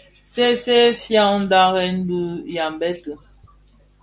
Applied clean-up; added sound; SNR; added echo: none; none; none; none.